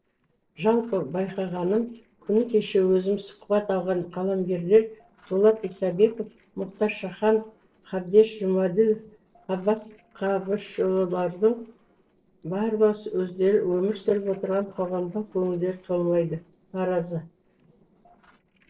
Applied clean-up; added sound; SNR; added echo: neural separator model SepFormer DNS4.